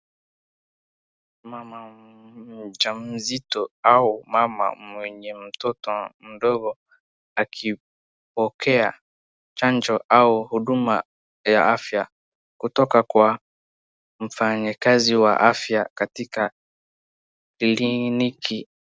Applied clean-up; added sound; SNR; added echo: none; none; none; none.